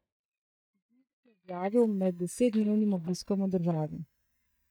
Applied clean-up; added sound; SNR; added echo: neural mask model DeepFilterNet 3.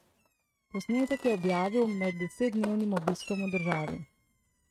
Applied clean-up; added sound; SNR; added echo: neural mask model RNNoise.